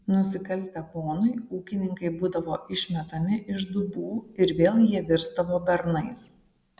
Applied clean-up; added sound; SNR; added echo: none; none; none; none.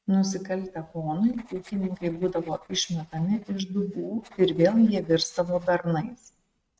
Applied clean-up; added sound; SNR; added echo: neural mask model RNNoise.